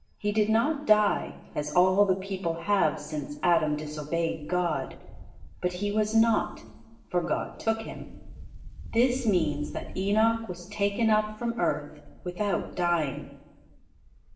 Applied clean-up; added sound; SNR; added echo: none; Wind; 17 dB; reverberation time 1.0 s.